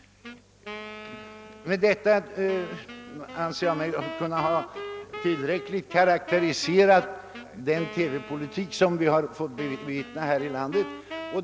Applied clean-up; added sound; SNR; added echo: none; Wind instrument, woodwind instrument; 14 dB; none.